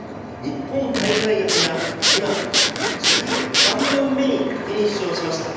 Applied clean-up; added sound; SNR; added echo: none; Zipper (clothing) / Sawing; -2 dB; reverberation time 1.1 s.